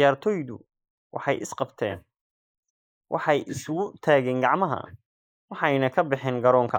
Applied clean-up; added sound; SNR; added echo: neural mask model Resemble Enhance denoiser.